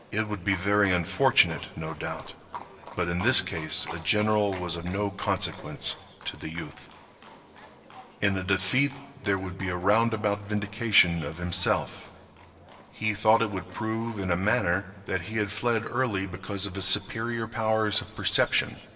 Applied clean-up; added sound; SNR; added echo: none; Livestock, farm animals, working animals; 19 dB; reverberation time 1.6 s.